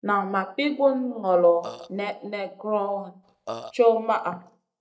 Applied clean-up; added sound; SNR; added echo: neural mask model DeepFilterNet 3.